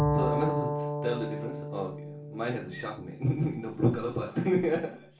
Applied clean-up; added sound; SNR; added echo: none; Bowed string instrument; 3 dB; reverberation time 0.3 s.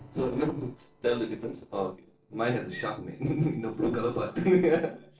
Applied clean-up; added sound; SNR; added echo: neural separator model SepFormer DNS4.